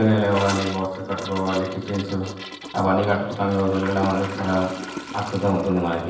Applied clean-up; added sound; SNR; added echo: none; Toilet flush / Gurgling; 12 dB; reverberation time 0.9 s.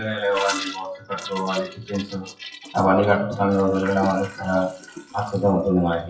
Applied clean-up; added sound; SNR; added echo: classical method WPE with log-MMSE.